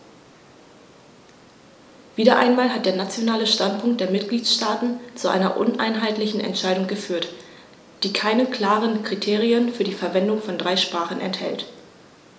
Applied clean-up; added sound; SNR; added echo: none; none; none; none.